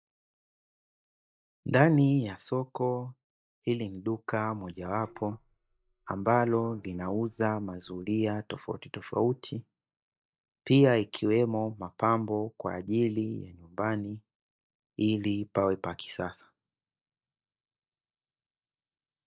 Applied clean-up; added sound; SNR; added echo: neural mask model DeepFilterNet 3.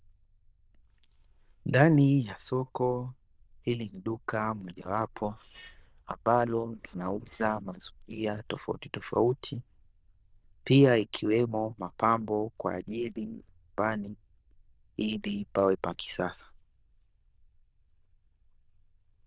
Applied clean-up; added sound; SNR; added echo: neural diffusion model UNIVERSE++.